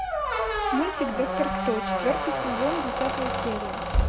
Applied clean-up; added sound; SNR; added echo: none; Squeak; -3 dB; none.